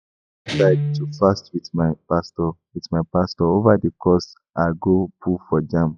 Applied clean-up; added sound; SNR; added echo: classical method log-MMSE.